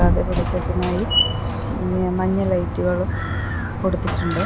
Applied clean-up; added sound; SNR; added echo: none; Slam; -1 dB; none.